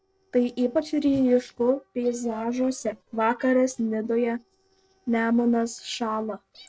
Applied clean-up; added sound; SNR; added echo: neural separator model SepFormer DNS4.